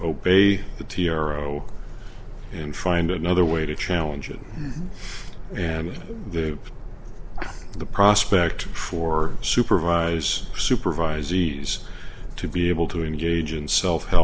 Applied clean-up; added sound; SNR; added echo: none; none; none; none.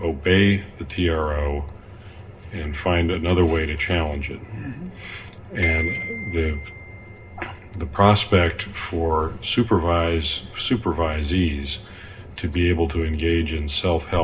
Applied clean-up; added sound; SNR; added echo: none; Glockenspiel; 9 dB; reverberation time 0.2 s.